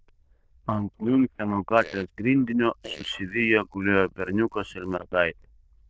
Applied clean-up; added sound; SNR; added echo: neural diffusion model UNIVERSE++.